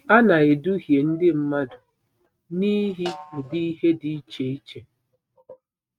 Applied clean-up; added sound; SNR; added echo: neural mask model RNNoise.